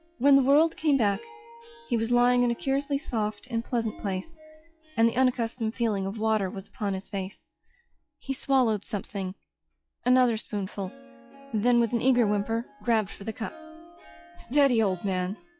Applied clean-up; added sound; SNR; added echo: classical method log-MMSE.